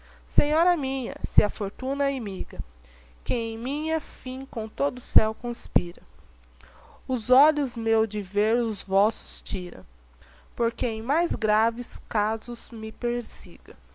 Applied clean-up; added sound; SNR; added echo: none; none; none; none.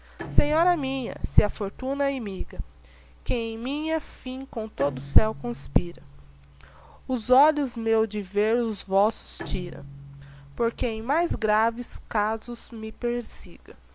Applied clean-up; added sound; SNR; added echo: none; Bowed string instrument; 20 dB; none.